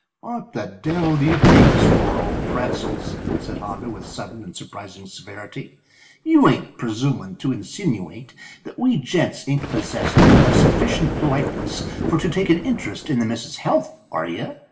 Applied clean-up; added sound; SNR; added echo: none; Thunder; -5 dB; reverberation time 0.8 s.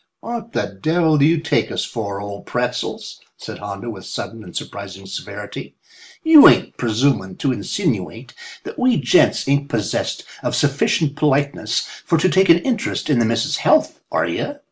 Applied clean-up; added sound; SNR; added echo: none; none; none; none.